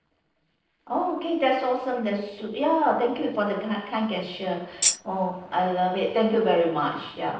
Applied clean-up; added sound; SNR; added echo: neural separator model SepFormer DNS4.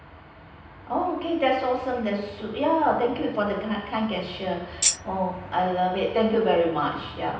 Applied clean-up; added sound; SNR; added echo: none; Tambourine; 0 dB; reverberation time 0.9 s.